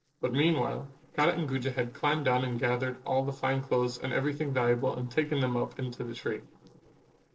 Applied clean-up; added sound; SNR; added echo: neural separator model SepFormer DNS4.